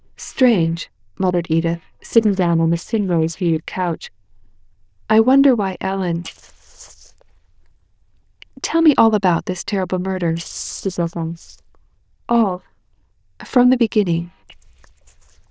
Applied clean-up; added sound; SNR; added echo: neural diffusion model UNIVERSE++.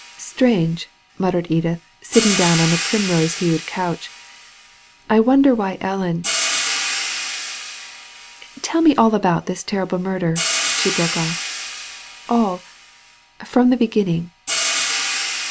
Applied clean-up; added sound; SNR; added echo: none; Hi-hat; 6 dB; none.